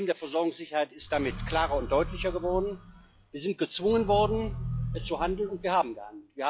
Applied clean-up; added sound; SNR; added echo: classical method log-MMSE.